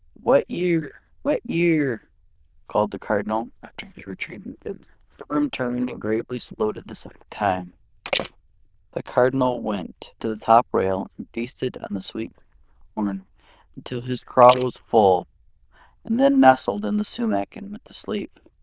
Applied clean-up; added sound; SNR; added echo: neural diffusion model UNIVERSE++.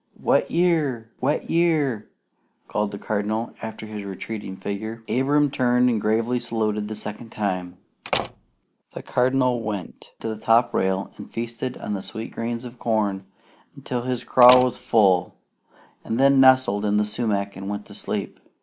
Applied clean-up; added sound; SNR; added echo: none; Slam; 8 dB; none.